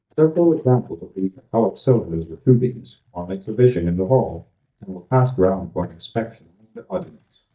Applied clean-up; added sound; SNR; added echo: neural mask model DeepFilterNet 3.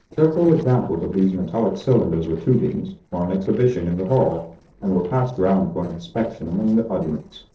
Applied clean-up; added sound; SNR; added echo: neural separator model SepFormer DNS4.